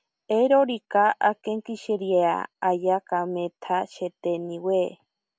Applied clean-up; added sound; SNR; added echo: none; none; none; none.